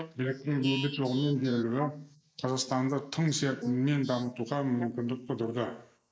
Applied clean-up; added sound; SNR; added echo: neural mask model Resemble Enhance denoiser.